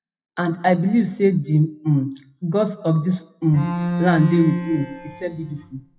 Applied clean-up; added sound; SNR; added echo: classical method WPE with log-MMSE.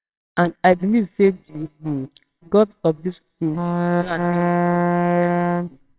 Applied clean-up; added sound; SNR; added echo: neural separator model SepFormer WHAMR!.